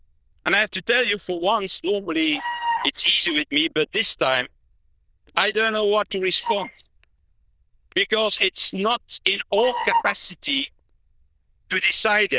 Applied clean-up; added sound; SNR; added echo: neural diffusion model UNIVERSE++.